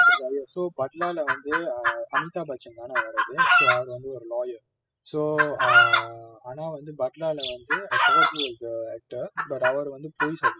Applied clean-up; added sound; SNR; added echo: classical method spectral subtraction.